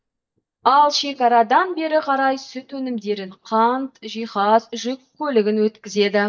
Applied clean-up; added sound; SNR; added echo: neural mask model DeepFilterNet 3.